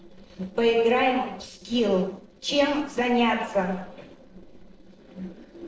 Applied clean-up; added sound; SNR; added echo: neural separator model SepFormer DNS4.